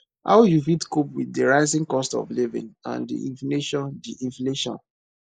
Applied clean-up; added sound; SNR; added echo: neural mask model Resemble Enhance denoiser.